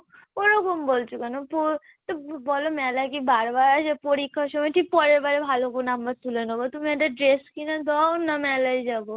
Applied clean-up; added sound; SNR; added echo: none; none; none; none.